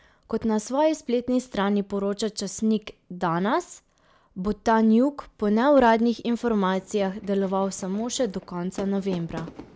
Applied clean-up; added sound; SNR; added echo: none; Fireworks; 19 dB; none.